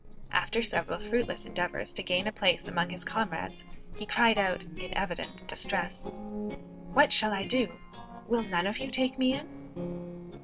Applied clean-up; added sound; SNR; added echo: neural separator model SepFormer DNS4.